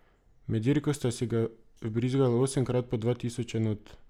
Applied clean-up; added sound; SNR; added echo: none; none; none; none.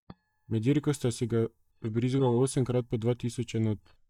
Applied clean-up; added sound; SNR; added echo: neural mask model DeepFilterNet 3.